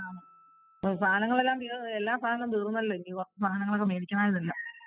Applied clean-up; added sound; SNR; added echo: classical method spectral subtraction.